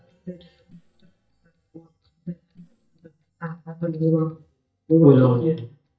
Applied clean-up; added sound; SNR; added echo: neural mask model DeepFilterNet 3.